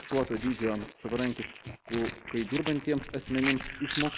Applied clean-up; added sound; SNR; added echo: neural mask model Resemble Enhance denoiser.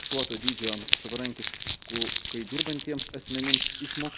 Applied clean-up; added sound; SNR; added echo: none; Crumpling, crinkling; -4 dB; none.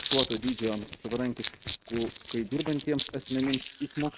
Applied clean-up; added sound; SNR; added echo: neural mask model RNNoise.